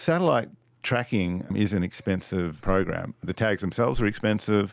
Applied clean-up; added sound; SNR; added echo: none; Whoosh, swoosh, swish; 6 dB; none.